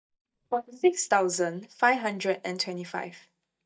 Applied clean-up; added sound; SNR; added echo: neural mask model DeepFilterNet 3.